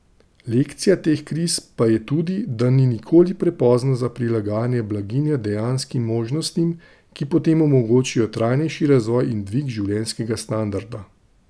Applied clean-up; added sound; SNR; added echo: none; none; none; none.